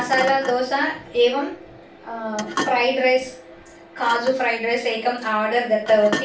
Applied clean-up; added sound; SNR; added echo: none; Thump, thud; 12 dB; reverberation time 0.3 s.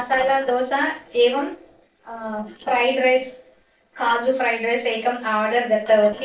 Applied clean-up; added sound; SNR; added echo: neural separator model SepFormer DNS4.